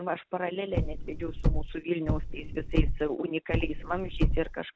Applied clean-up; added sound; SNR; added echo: none; Car; -4 dB; none.